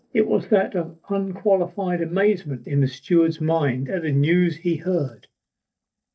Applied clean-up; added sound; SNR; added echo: neural mask model DeepFilterNet 3.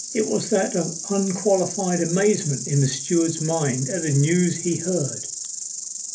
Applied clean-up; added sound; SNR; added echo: none; Insect; 8 dB; reverberation time 0.3 s.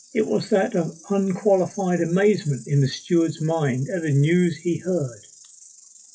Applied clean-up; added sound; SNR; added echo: classical method WPE with log-MMSE.